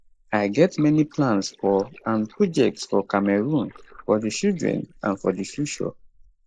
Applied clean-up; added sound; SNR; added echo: neural mask model Resemble Enhance denoiser.